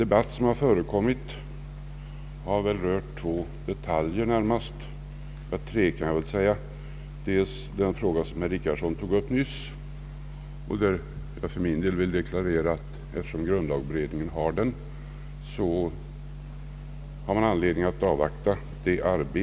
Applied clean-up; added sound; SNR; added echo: none; none; none; none.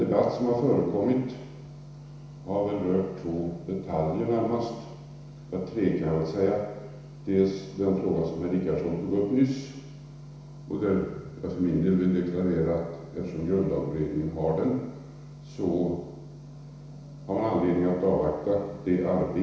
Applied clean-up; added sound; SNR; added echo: none; none; none; reverberation time 1.0 s.